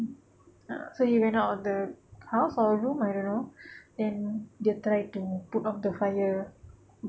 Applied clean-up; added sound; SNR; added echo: none; none; none; none.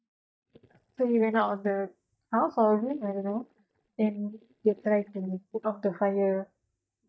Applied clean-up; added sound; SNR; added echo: neural mask model DeepFilterNet 3.